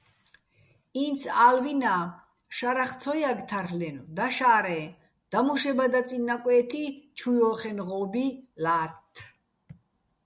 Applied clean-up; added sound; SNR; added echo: none; none; none; none.